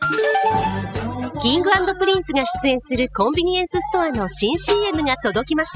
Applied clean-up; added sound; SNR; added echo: classical method spectral subtraction.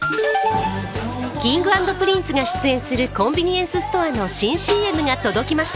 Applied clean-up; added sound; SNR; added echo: none; Snare drum; 11 dB; none.